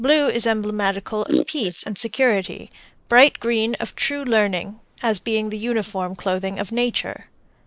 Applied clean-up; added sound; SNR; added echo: neural mask model Resemble Enhance denoiser.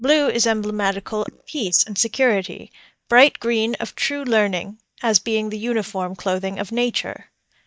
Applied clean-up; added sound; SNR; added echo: neural mask model DeepFilterNet 3.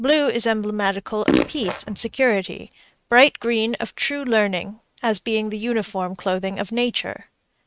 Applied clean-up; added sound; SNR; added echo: neural mask model RNNoise.